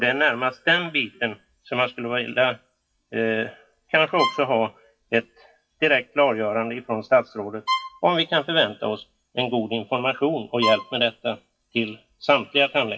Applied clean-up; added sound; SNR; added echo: classical method WPE with log-MMSE.